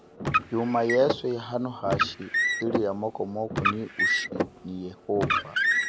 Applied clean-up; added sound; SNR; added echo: none; Car; -1 dB; none.